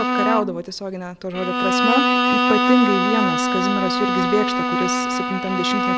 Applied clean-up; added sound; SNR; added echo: none; Bowed string instrument; -4 dB; none.